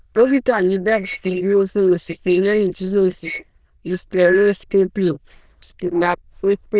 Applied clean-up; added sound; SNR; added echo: neural diffusion model UNIVERSE++.